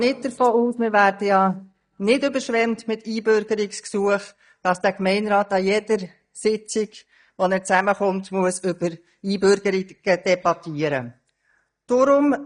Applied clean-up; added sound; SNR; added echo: neural mask model DeepFilterNet 3.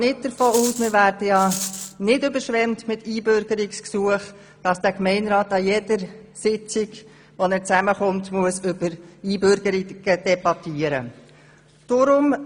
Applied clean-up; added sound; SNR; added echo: none; Rattle; 10 dB; none.